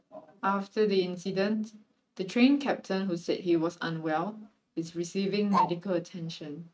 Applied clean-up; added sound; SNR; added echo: neural mask model RNNoise.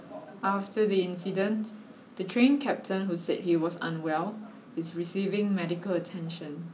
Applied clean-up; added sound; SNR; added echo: none; none; none; none.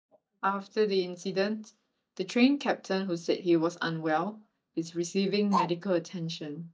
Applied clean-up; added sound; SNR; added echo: neural mask model DeepFilterNet 3.